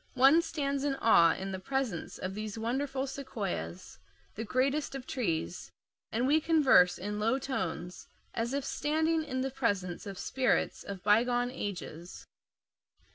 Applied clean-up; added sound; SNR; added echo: none; none; none; none.